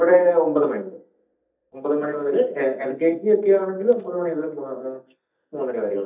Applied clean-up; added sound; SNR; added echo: neural mask model DeepFilterNet 3.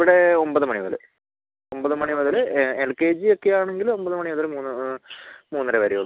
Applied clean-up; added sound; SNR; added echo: none; none; none; none.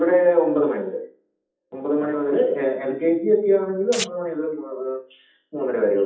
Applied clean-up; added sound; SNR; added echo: classical method WPE with log-MMSE.